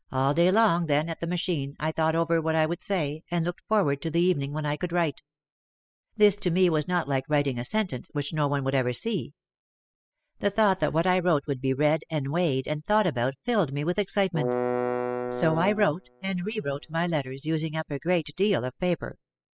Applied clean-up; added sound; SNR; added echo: classical method spectral subtraction.